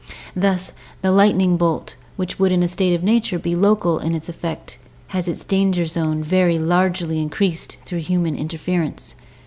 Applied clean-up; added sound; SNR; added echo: none; none; none; none.